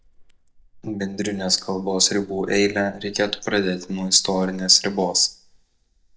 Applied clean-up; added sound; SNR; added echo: neural mask model DeepFilterNet 3.